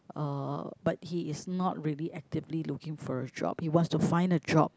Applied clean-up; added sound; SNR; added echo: none; none; none; none.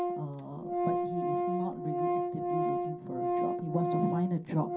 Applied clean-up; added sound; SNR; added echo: none; Organ; -3 dB; reverberation time 0.3 s.